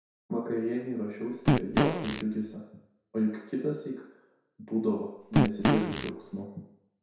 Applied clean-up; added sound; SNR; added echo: none; Fart; -5 dB; reverberation time 0.7 s.